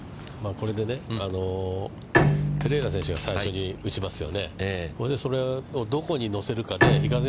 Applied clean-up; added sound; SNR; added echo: none; Bowed string instrument; 1 dB; none.